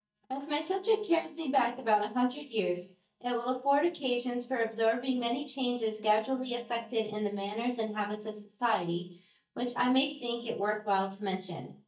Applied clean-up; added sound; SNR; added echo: neural mask model DeepFilterNet 3.